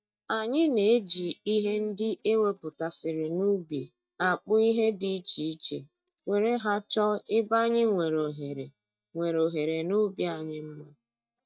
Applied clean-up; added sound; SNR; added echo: neural mask model DeepFilterNet 3.